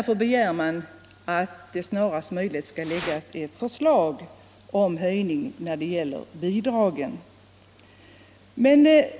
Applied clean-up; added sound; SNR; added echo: none; Fire; 11 dB; none.